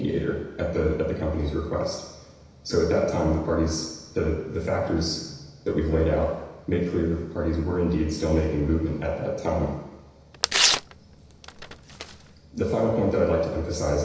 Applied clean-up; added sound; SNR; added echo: none; Tearing; 2 dB; reverberation time 1.0 s.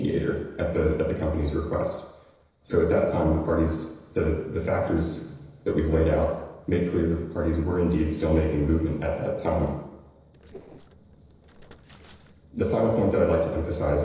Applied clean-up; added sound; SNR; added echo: neural separator model SepFormer DNS4.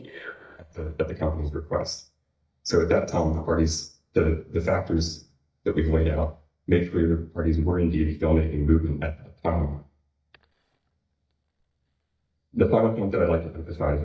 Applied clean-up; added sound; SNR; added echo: neural mask model DeepFilterNet 3.